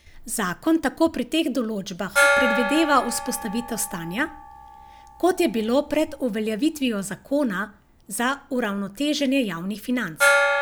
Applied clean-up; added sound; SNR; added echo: none; Gong; 3 dB; none.